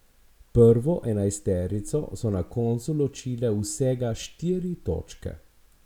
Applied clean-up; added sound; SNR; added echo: none; none; none; none.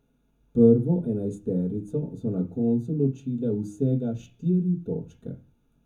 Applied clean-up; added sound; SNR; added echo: none; none; none; reverberation time 0.3 s.